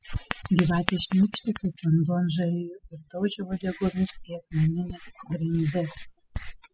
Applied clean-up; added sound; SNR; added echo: classical method spectral subtraction.